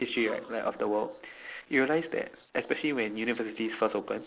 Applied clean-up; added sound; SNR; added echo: neural separator model SepFormer DNS4.